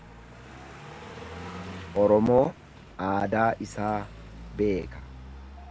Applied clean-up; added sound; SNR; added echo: none; Car passing by; 14 dB; none.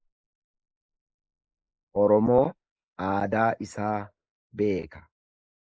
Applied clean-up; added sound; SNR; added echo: neural mask model Resemble Enhance denoiser.